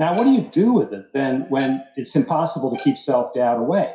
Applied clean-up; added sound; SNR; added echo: classical method WPE with log-MMSE.